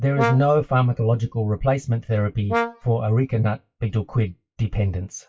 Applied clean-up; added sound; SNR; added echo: classical method WPE with log-MMSE.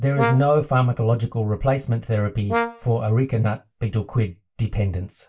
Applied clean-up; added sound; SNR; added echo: none; Brass instrument; 9 dB; reverberation time 0.2 s.